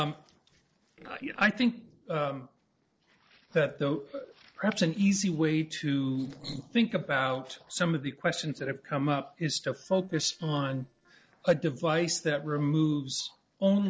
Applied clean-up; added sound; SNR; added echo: neural separator model SepFormer DNS4.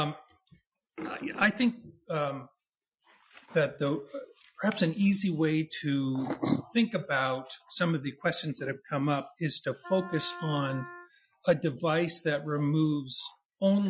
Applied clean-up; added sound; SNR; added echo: classical method Wiener filter.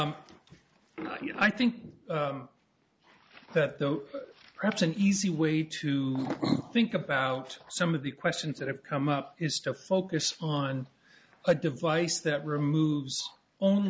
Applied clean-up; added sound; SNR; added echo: none; none; none; none.